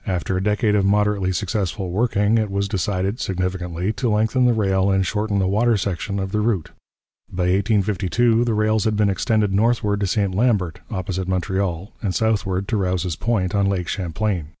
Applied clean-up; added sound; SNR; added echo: none; none; none; none.